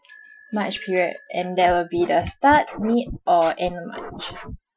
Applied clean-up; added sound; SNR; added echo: classical method Wiener filter.